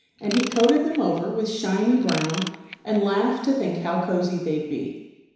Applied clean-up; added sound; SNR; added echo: none; Ratchet, pawl / Tools; 13 dB; reverberation time 1.0 s.